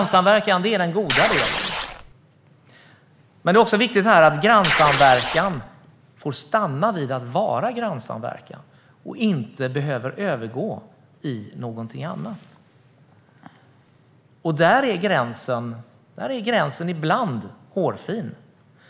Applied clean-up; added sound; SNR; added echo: none; Tearing; -2 dB; none.